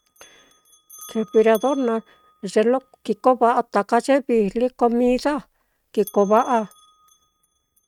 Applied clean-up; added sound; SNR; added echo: neural mask model RNNoise.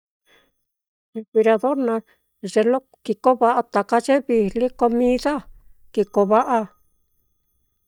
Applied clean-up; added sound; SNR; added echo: neural mask model DeepFilterNet 3.